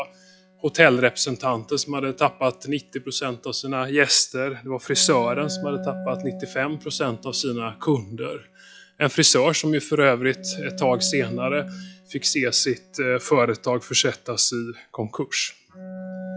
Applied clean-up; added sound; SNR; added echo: classical method log-MMSE.